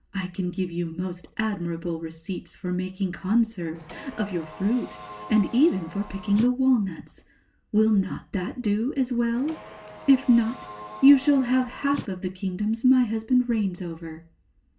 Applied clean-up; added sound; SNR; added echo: none; Car; 17 dB; reverberation time 0.2 s.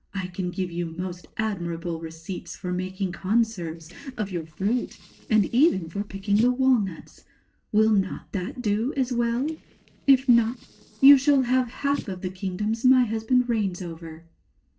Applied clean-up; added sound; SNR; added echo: neural separator model SepFormer DNS4.